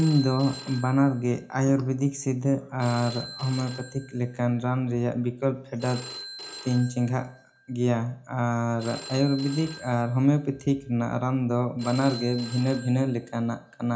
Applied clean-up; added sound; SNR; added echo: none; Telephone; 18 dB; reverberation time 0.4 s.